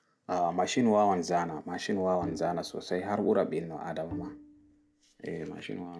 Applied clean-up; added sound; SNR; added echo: none; Bowed string instrument; 14 dB; none.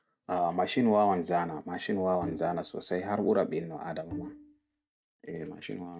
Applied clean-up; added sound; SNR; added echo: neural mask model RNNoise.